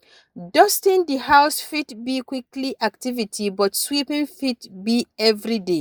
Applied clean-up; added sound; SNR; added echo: neural mask model Resemble Enhance denoiser.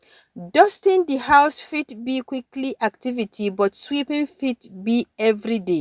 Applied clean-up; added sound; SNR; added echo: none; none; none; none.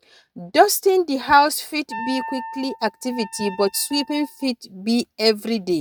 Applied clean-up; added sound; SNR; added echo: neural mask model RNNoise.